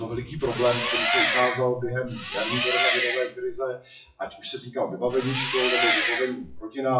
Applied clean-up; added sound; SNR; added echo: classical method WPE with log-MMSE.